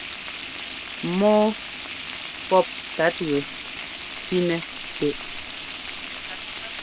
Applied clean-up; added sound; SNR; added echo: none; Frying (food); 7 dB; none.